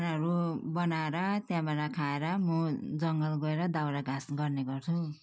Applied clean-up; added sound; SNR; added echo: none; none; none; none.